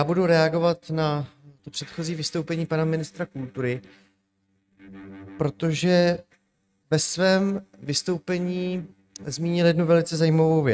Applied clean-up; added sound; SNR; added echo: neural mask model RNNoise.